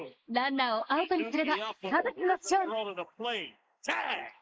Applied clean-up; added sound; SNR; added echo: neural mask model Resemble Enhance denoiser.